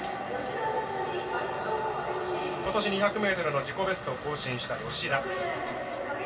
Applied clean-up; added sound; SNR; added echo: none; none; none; reverberation time 0.1 s.